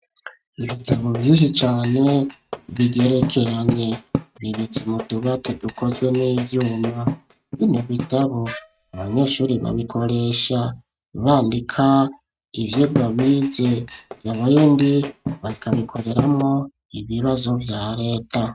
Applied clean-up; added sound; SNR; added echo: neural mask model RNNoise.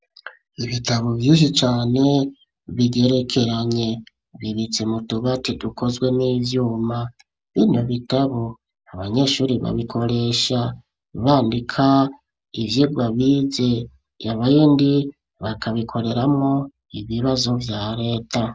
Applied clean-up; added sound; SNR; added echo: none; none; none; none.